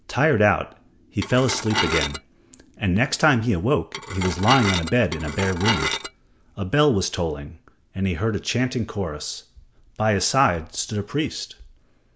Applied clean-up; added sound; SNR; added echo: none; Dishes, pots, and pans / Glass; 4 dB; none.